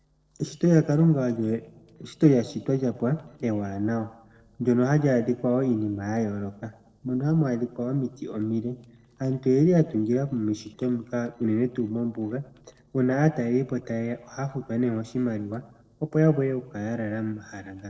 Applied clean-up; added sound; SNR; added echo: neural separator model SepFormer DNS4.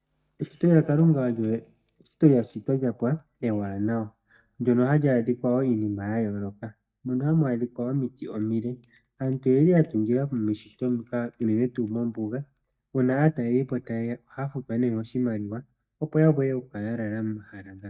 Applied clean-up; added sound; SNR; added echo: neural mask model DeepFilterNet 3.